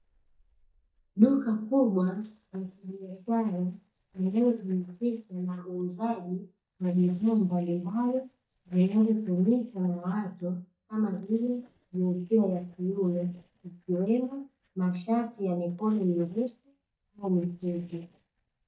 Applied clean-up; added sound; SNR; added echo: neural mask model DeepFilterNet 3.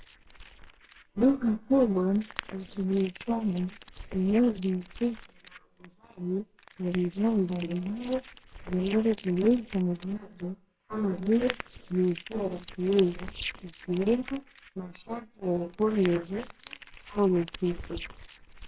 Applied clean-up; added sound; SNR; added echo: neural separator model SepFormer WHAMR!.